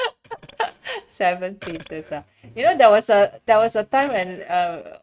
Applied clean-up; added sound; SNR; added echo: neural mask model RNNoise.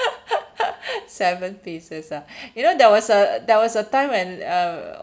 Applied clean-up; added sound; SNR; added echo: none; none; none; none.